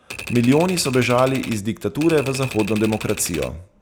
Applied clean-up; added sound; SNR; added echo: none; Typewriter; 13 dB; none.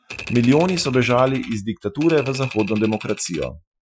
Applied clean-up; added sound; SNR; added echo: classical method Wiener filter.